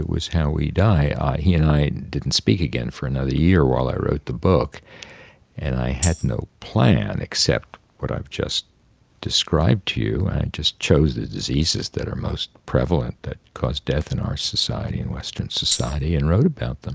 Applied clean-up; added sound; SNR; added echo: none; Tambourine; 13 dB; none.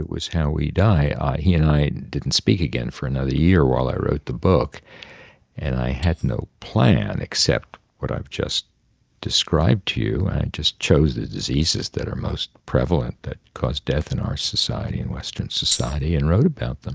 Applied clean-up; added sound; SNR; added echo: neural mask model DeepFilterNet 3.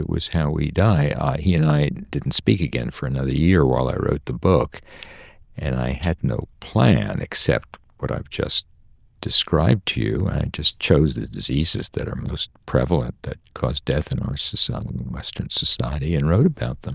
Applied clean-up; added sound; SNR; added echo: neural diffusion model UNIVERSE++.